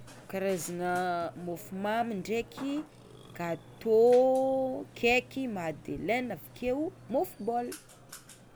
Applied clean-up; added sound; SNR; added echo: none; Burping, eructation; 20 dB; none.